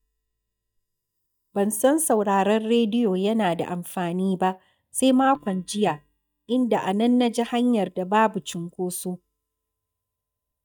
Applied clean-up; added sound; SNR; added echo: neural mask model DeepFilterNet 3.